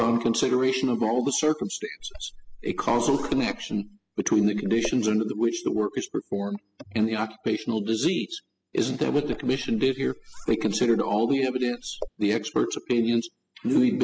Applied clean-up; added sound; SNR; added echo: classical method spectral subtraction.